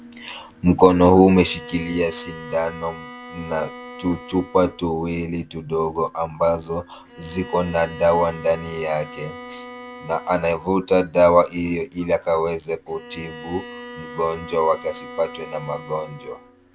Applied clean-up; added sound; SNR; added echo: none; Bowed string instrument; 17 dB; none.